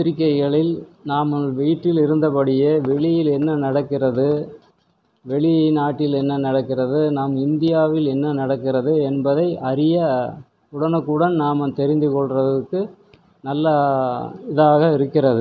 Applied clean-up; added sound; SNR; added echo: none; none; none; none.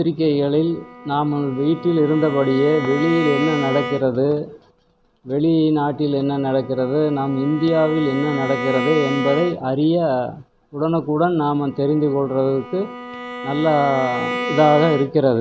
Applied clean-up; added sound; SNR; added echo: none; Bowed string instrument; 10 dB; none.